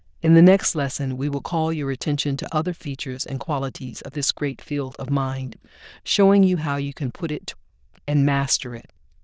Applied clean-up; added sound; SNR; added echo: neural diffusion model UNIVERSE++.